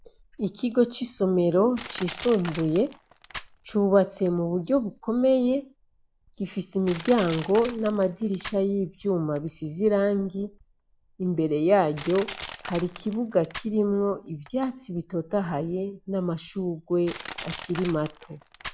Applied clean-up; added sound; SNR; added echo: none; Crushing; 17 dB; none.